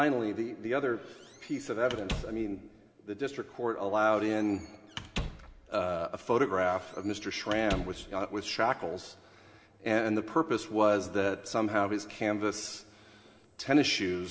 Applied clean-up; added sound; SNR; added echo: none; Squeak / Slam; 12 dB; reverberation time 0.4 s.